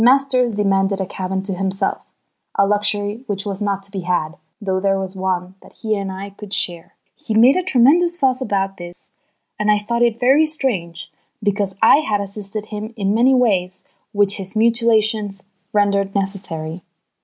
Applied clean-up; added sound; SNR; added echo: none; none; none; none.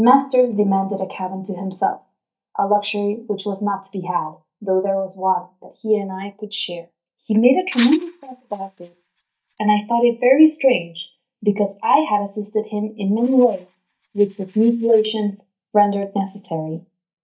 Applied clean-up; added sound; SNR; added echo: neural mask model DeepFilterNet 3.